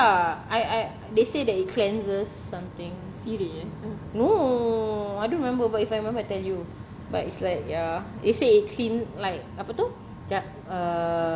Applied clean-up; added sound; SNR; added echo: none; none; none; none.